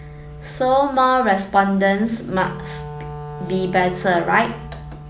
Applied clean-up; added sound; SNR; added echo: none; Wind instrument, woodwind instrument; 15 dB; none.